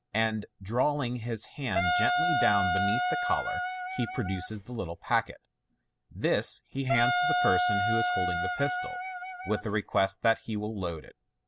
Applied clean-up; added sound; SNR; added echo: none; Wind instrument, woodwind instrument; -2 dB; none.